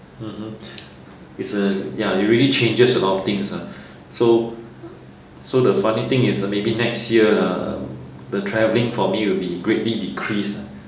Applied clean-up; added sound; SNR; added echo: none; none; none; none.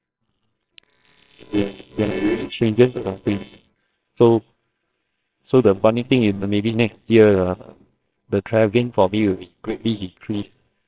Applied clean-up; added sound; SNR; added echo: neural separator model SepFormer WHAMR!.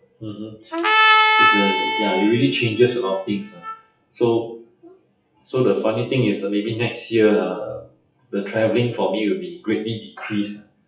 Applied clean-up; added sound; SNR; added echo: classical method WPE with log-MMSE.